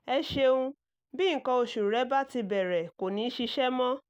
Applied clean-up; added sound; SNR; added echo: none; none; none; none.